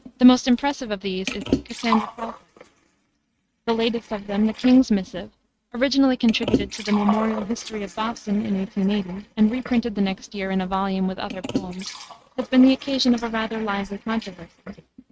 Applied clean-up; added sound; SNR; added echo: neural mask model RNNoise.